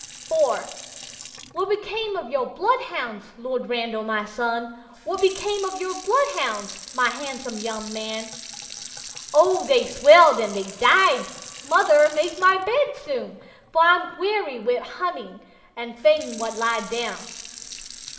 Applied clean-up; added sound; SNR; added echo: none; Sink (filling or washing) / Water tap, faucet; 18 dB; reverberation time 1.4 s.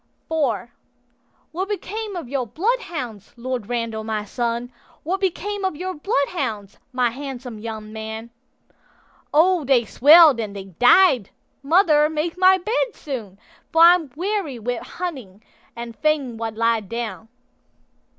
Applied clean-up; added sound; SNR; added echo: none; none; none; none.